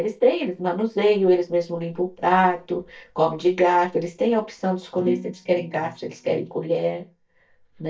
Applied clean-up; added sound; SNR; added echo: neural mask model DeepFilterNet 3.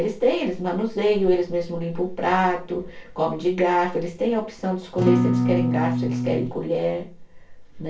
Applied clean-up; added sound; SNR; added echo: none; Acoustic guitar / Strum; -2 dB; reverberation time 0.2 s.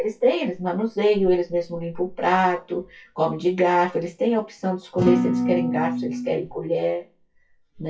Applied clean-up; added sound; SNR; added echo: classical method WPE with log-MMSE.